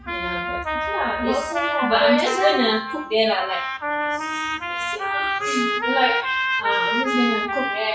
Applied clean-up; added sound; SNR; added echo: classical method WPE with log-MMSE.